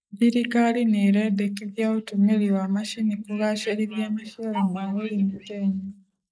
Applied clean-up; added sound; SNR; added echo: neural mask model Resemble Enhance denoiser.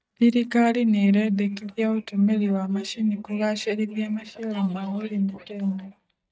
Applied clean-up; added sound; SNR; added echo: neural mask model DeepFilterNet 3.